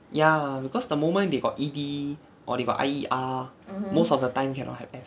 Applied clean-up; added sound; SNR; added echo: none; none; none; none.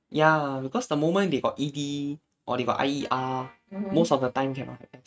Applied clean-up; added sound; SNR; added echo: neural mask model RNNoise.